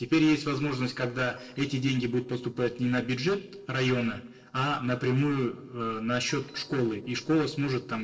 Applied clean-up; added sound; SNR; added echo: neural separator model SepFormer DNS4.